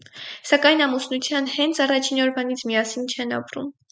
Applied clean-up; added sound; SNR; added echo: none; none; none; none.